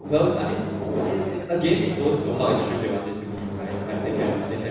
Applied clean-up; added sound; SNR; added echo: none; Microwave oven; 3 dB; reverberation time 1.1 s.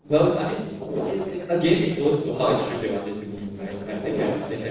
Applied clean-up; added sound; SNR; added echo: neural separator model SepFormer DNS4.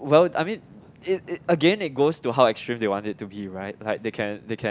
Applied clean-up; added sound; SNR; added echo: none; none; none; none.